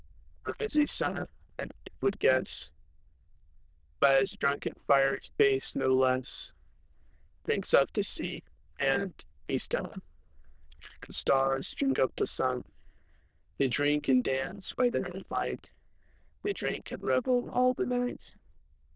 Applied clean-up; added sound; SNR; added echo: neural diffusion model UNIVERSE++.